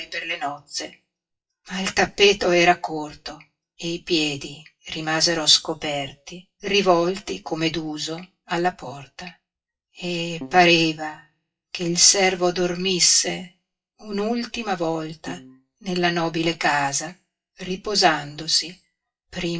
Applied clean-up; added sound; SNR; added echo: classical method WPE with log-MMSE.